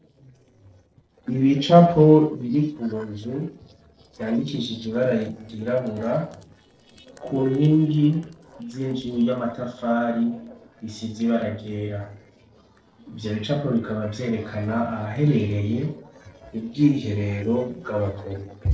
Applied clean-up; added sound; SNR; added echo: neural separator model SepFormer DNS4.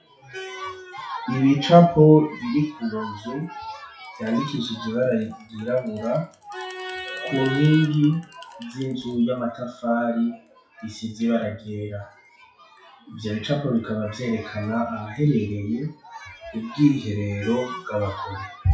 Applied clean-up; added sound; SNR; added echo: classical method WPE with log-MMSE.